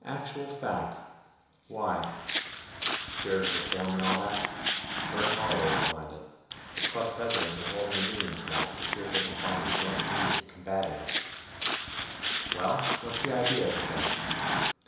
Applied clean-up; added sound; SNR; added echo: none; Walk, footsteps; -2 dB; reverberation time 1.0 s.